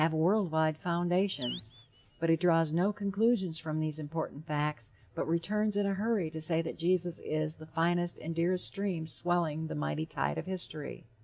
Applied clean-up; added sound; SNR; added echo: none; Animal; 17 dB; none.